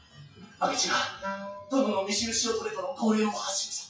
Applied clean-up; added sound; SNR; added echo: classical method WPE with log-MMSE.